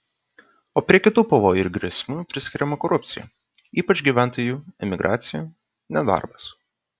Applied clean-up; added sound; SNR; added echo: none; none; none; none.